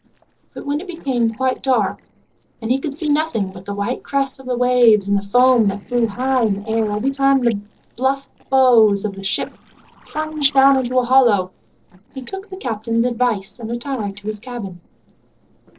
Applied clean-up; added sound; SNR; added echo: neural separator model SepFormer DNS4.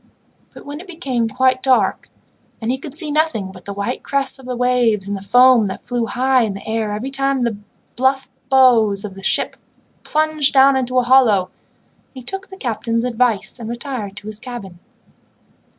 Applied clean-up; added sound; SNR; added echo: none; none; none; none.